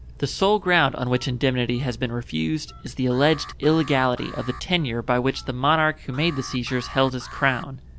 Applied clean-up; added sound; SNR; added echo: none; Alarm + Telephone; 17 dB; none.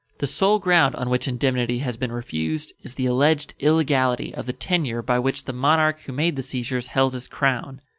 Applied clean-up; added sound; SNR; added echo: none; none; none; none.